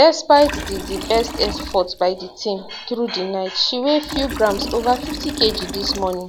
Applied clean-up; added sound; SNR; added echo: none; Liquid; 11 dB; none.